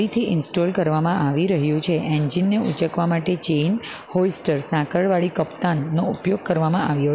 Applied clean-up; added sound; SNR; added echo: none; none; none; none.